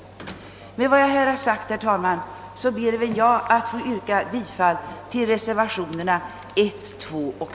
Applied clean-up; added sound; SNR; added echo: none; none; none; none.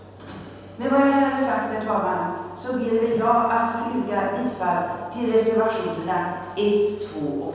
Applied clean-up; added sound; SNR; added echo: none; none; none; reverberation time 1.2 s.